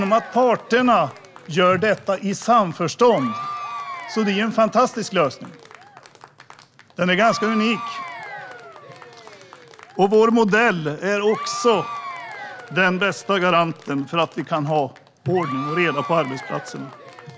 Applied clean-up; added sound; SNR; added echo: none; Applause / Crowd / Cheering; 14 dB; none.